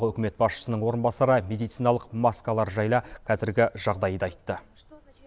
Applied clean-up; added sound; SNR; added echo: none; none; none; none.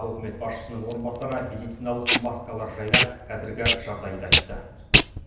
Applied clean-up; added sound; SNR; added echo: none; Packing tape, duct tape; -5 dB; reverberation time 0.9 s.